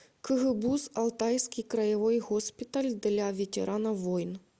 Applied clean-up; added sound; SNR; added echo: none; none; none; none.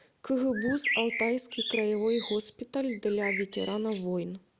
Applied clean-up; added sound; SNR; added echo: none; Bird; 5 dB; none.